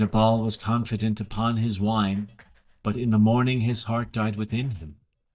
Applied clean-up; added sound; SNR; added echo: neural mask model DeepFilterNet 3.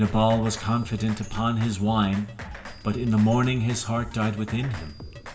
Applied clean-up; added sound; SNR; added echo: none; Drum kit; 15 dB; reverberation time 1.6 s.